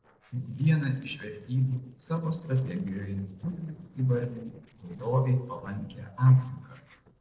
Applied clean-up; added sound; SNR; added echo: neural separator model SepFormer DNS4.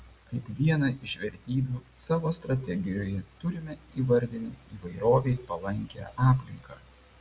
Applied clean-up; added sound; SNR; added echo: none; none; none; none.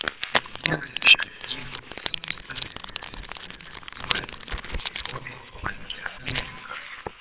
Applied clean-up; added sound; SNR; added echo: neural separator model SepFormer WHAMR!.